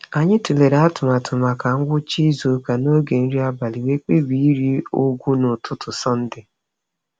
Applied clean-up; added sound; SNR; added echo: none; none; none; none.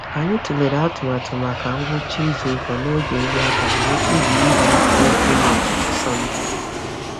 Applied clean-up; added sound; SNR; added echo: none; Aircraft; -3 dB; none.